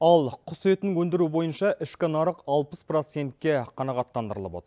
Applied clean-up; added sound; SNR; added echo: none; none; none; none.